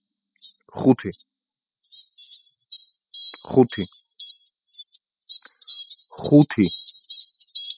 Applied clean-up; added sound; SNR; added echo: classical method spectral subtraction.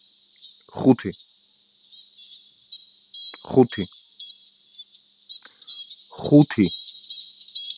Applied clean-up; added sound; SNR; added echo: none; Fowl; 17 dB; none.